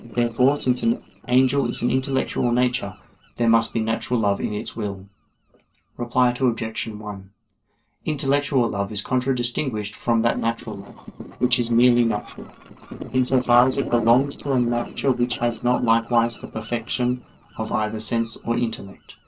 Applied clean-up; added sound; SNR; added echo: neural separator model SepFormer DNS4.